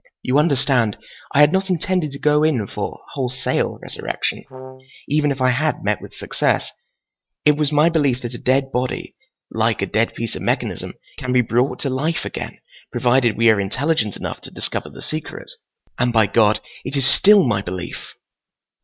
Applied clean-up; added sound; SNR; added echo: neural mask model RNNoise.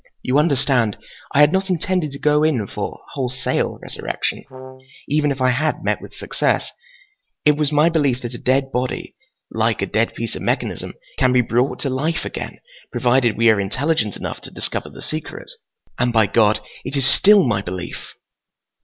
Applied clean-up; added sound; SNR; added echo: none; Brass instrument; 14 dB; none.